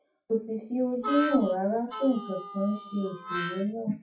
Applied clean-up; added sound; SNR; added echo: classical method WPE with log-MMSE.